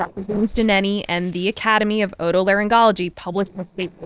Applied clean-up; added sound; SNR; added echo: neural separator model SepFormer DNS4.